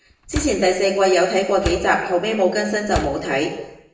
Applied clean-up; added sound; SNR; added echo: none; Slam; 13 dB; reverberation time 0.9 s.